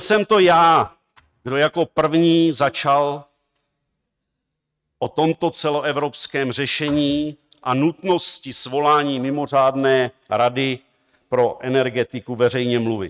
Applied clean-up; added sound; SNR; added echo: neural mask model RNNoise.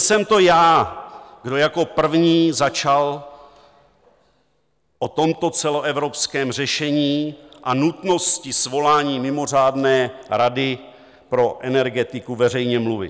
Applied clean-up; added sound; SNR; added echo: none; none; none; none.